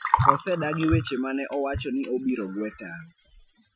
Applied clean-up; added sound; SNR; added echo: classical method Wiener filter.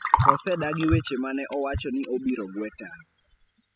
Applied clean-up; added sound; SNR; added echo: classical method spectral subtraction.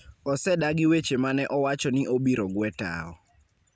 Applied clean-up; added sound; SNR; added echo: none; none; none; none.